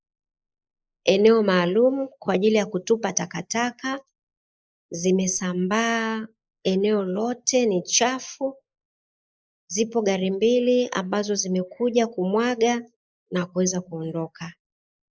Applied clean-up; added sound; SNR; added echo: neural mask model Resemble Enhance denoiser.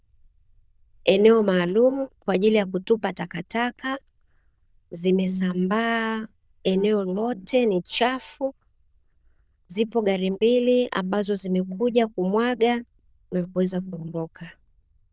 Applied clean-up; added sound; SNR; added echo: neural diffusion model UNIVERSE++.